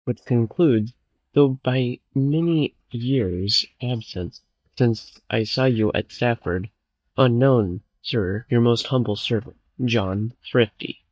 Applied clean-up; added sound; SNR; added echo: neural mask model DeepFilterNet 3.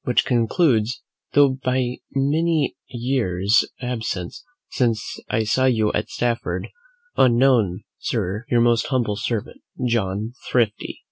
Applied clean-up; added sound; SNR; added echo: none; none; none; none.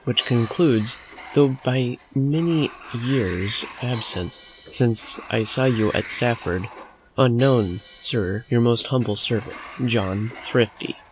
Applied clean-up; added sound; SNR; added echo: none; Sliding door + Crash cymbal; 15 dB; none.